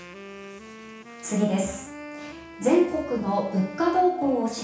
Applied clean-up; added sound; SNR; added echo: none; Wind instrument, woodwind instrument; 15 dB; reverberation time 0.6 s.